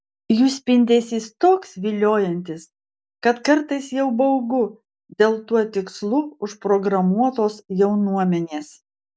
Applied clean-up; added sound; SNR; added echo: none; none; none; none.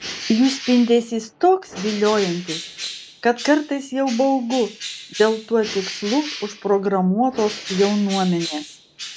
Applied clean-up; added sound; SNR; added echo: none; Bird; 13 dB; none.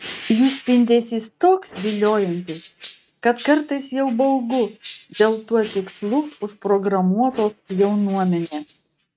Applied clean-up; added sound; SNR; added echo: neural mask model RNNoise.